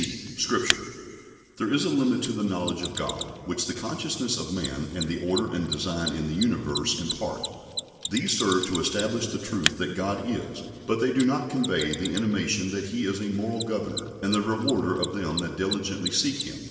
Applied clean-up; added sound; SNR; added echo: none; Mechanisms; 9 dB; reverberation time 2.3 s.